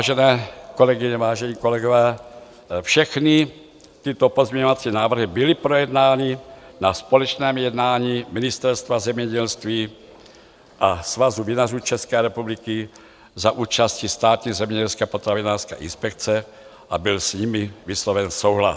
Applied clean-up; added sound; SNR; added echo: none; none; none; none.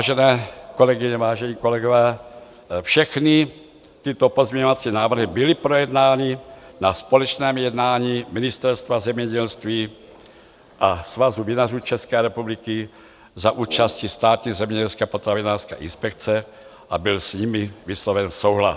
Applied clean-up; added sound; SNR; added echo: none; Brass instrument; 18 dB; none.